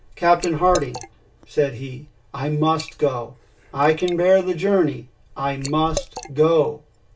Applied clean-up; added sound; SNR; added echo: none; Liquid; 15 dB; reverberation time 0.1 s.